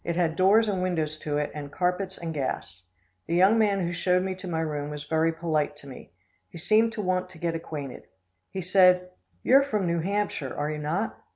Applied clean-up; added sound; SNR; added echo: none; none; none; none.